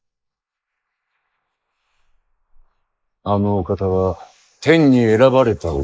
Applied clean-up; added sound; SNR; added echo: neural mask model Resemble Enhance denoiser.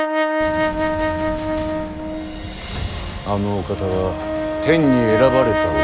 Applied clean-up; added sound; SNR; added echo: none; Brass instrument; 1 dB; none.